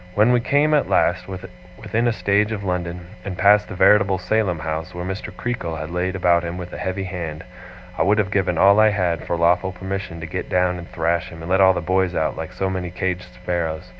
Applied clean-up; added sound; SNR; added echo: none; none; none; none.